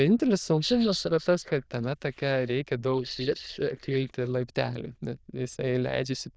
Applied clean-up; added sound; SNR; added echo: neural diffusion model UNIVERSE++.